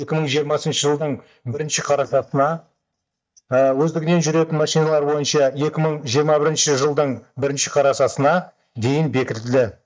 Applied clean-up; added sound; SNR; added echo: neural mask model DeepFilterNet 3.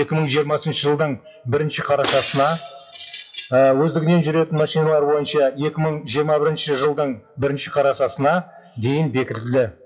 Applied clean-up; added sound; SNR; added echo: classical method WPE with log-MMSE.